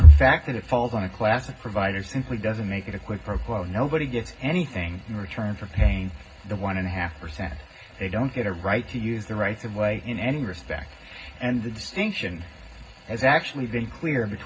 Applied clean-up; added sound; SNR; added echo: none; none; none; reverberation time 0.4 s.